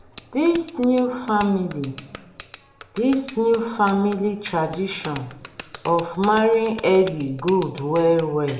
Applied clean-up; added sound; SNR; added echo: none; Bicycle bell; 19 dB; reverberation time 0.7 s.